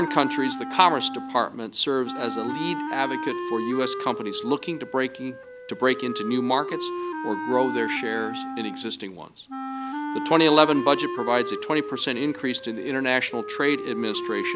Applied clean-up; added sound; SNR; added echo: none; Wind instrument, woodwind instrument; 7 dB; none.